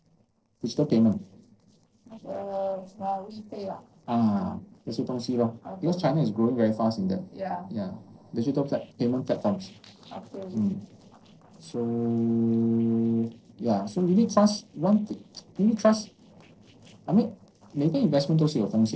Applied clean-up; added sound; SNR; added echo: neural separator model SepFormer DNS4.